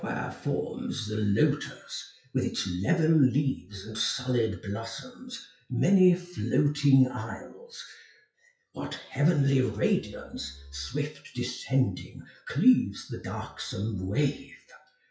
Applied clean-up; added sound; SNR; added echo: classical method WPE with log-MMSE.